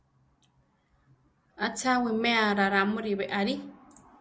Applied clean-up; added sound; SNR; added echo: none; none; none; none.